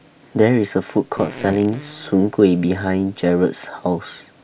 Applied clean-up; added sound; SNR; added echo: none; Fart; 18 dB; none.